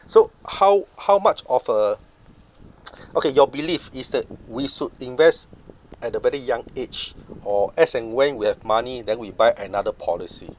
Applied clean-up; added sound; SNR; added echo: none; none; none; none.